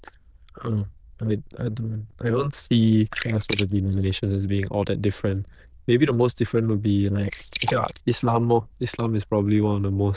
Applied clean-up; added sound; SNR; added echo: neural diffusion model UNIVERSE++.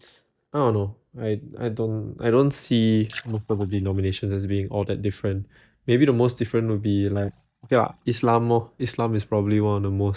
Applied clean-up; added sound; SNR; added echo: neural mask model DeepFilterNet 3.